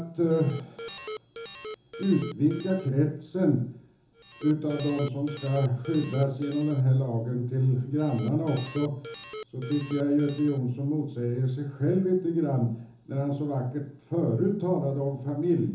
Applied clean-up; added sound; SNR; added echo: none; Alarm; 15 dB; reverberation time 0.6 s.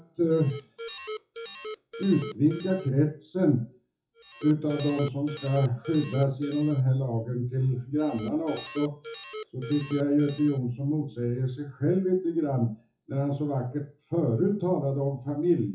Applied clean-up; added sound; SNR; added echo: classical method WPE with log-MMSE.